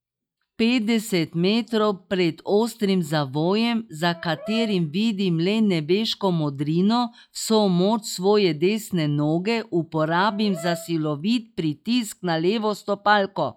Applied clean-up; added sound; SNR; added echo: classical method log-MMSE.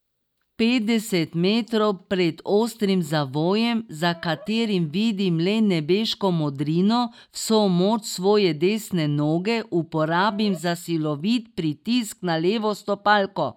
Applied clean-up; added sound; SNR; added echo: neural mask model DeepFilterNet 3.